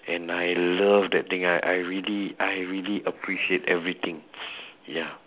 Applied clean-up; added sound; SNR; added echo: none; none; none; none.